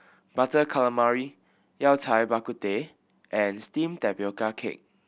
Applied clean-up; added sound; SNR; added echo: none; none; none; none.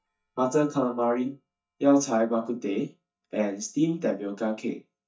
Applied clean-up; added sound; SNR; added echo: neural mask model DeepFilterNet 3.